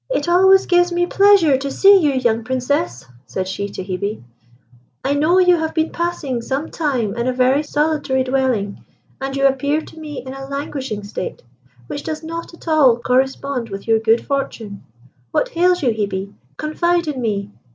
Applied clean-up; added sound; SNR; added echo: none; none; none; none.